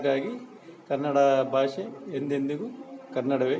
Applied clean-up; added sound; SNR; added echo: none; none; none; none.